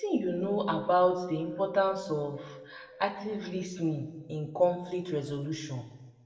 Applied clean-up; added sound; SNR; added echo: none; Wind; 17 dB; reverberation time 0.8 s.